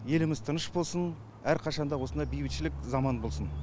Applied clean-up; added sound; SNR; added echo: none; none; none; none.